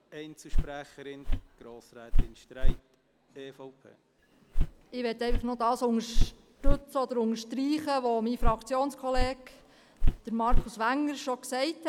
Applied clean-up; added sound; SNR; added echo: none; Walk, footsteps; -5 dB; none.